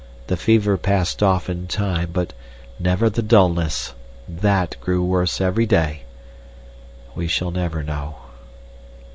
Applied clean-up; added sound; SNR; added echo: none; none; none; none.